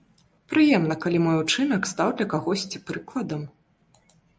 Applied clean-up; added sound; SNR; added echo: none; none; none; none.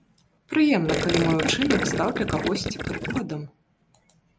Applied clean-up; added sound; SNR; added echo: none; Gurgling; 1 dB; none.